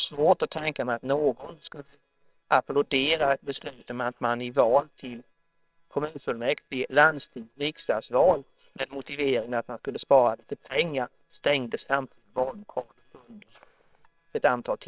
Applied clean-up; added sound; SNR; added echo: neural separator model SepFormer WHAM!.